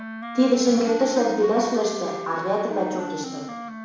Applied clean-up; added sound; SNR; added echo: none; Wind instrument, woodwind instrument; 10 dB; reverberation time 1.1 s.